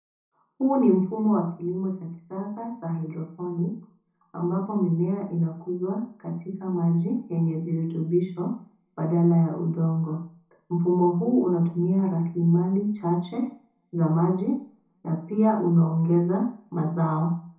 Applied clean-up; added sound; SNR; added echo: none; none; none; reverberation time 0.5 s.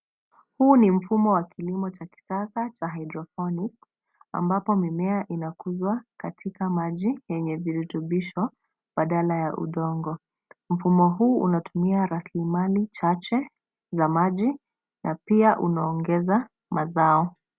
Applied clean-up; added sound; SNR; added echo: none; none; none; none.